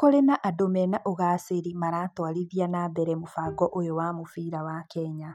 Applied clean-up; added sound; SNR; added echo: neural mask model RNNoise.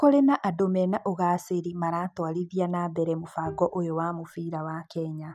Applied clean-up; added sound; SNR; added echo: none; Bowed string instrument; 18 dB; none.